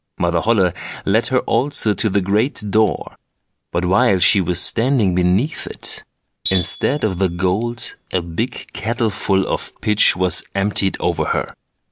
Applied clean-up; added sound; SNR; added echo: none; Tools; 14 dB; none.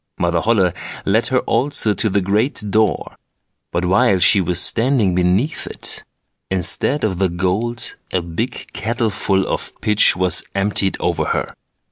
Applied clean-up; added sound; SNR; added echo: none; none; none; none.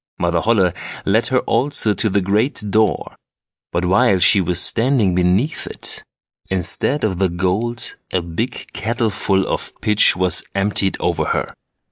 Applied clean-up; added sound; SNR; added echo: neural mask model DeepFilterNet 3.